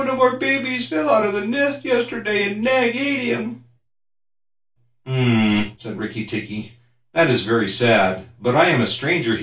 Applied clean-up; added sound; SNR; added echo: none; none; none; reverberation time 0.2 s.